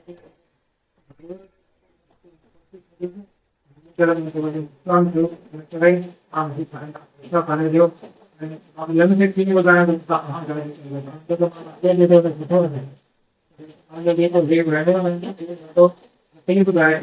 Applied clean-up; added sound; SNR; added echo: neural mask model DeepFilterNet 3.